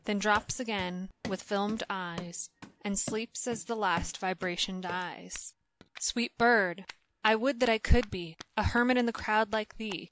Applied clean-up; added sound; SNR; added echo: none; Run; 17 dB; none.